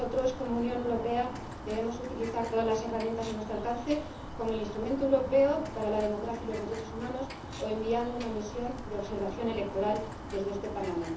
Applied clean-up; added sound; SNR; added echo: none; Bird; 9 dB; reverberation time 0.7 s.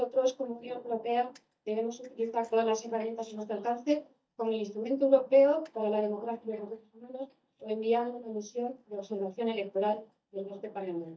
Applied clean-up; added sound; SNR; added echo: neural mask model DeepFilterNet 3.